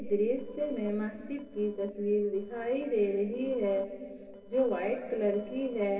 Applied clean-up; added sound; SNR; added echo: neural separator model SepFormer DNS4.